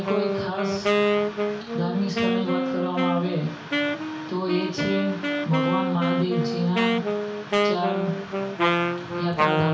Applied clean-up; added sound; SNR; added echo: none; Wind instrument, woodwind instrument; -2 dB; reverberation time 0.6 s.